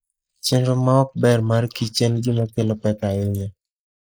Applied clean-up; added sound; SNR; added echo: neural mask model Resemble Enhance denoiser.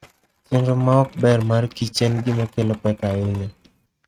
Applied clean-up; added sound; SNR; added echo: neural mask model RNNoise.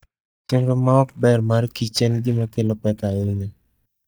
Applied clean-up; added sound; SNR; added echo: neural mask model DeepFilterNet 3.